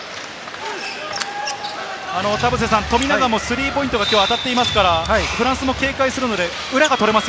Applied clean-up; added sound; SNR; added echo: none; none; none; none.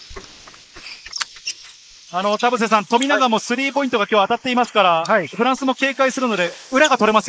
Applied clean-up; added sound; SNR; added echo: neural mask model Resemble Enhance denoiser.